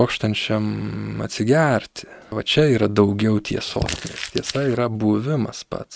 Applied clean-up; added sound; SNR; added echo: neural mask model RNNoise.